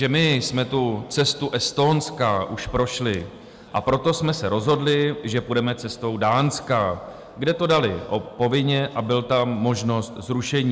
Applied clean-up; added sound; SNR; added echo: none; none; none; none.